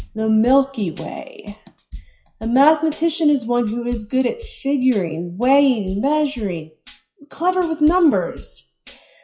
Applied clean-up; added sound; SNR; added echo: classical method WPE with log-MMSE.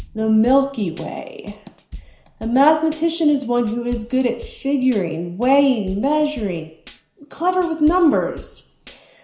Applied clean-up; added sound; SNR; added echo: none; Drum / Drum kit; 20 dB; reverberation time 0.5 s.